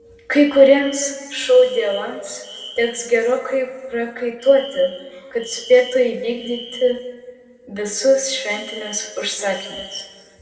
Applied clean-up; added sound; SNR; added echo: none; Alarm; 19 dB; reverberation time 1.5 s.